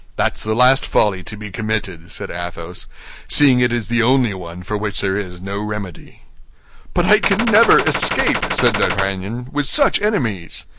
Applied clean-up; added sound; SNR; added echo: none; Gunshot, gunfire; 3 dB; none.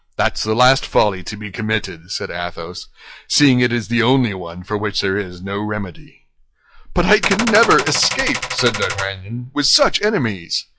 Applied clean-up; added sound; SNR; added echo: classical method log-MMSE.